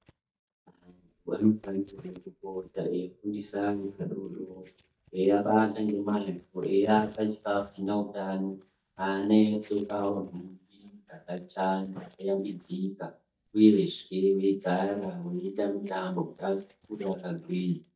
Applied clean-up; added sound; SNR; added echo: neural mask model DeepFilterNet 3.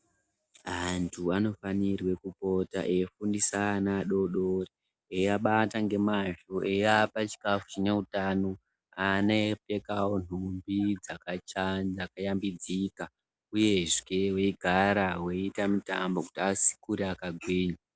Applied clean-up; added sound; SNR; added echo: none; none; none; none.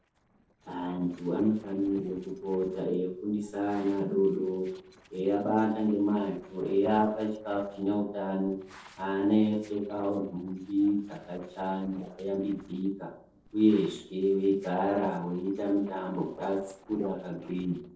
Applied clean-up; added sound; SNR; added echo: neural separator model SepFormer DNS4.